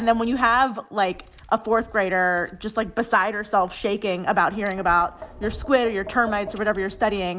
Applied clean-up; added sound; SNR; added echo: none; Tap; 19 dB; none.